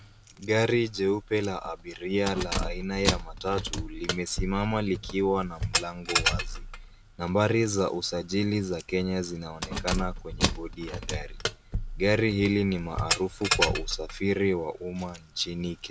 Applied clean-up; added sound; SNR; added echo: none; Keys jangling; 4 dB; none.